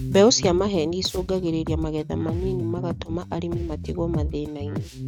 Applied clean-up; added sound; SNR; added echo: neural mask model RNNoise.